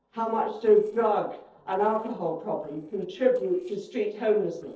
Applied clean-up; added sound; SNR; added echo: neural separator model SepFormer DNS4.